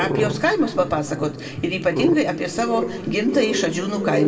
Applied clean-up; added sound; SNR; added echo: none; Growling; 6 dB; reverberation time 1.0 s.